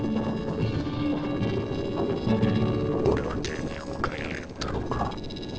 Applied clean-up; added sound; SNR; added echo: neural separator model SepFormer DNS4.